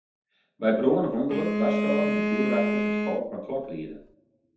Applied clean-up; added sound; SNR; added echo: none; Bowed string instrument; 0 dB; reverberation time 0.6 s.